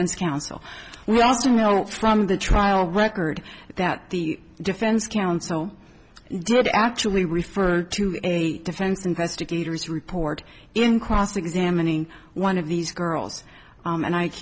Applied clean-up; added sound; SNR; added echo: none; none; none; none.